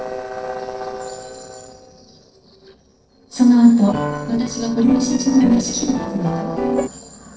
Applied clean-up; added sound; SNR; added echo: neural separator model SepFormer DNS4.